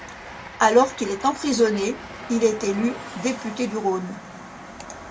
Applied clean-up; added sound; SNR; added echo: none; Train; 14 dB; none.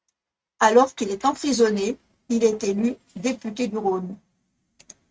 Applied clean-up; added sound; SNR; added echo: neural mask model RNNoise.